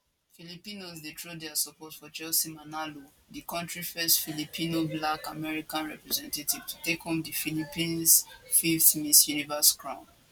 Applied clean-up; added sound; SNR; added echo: none; none; none; none.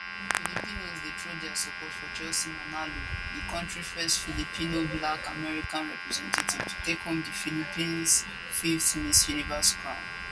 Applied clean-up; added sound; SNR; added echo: none; Hands + Domestic sounds, home sounds; 6 dB; none.